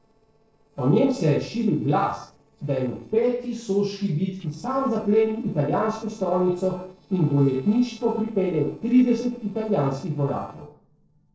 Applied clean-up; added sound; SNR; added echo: neural separator model SepFormer DNS4.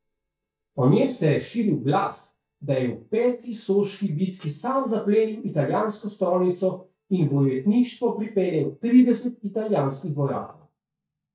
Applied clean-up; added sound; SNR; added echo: neural mask model DeepFilterNet 3.